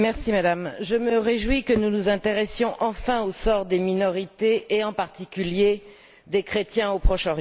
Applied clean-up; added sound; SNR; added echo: none; none; none; none.